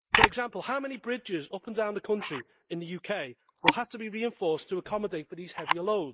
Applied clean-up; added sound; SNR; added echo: neural mask model Resemble Enhance denoiser.